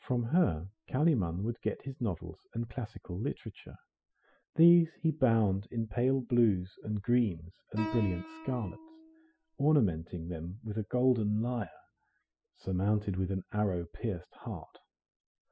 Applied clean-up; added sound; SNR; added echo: classical method spectral subtraction.